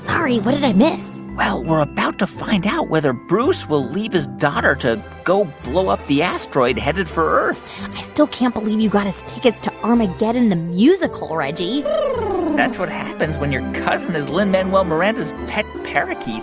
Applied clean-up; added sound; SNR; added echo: none; none; none; none.